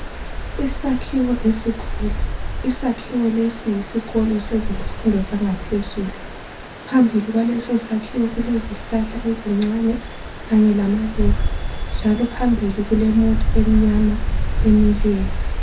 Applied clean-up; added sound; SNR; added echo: none; Stream; 3 dB; reverberation time 0.3 s.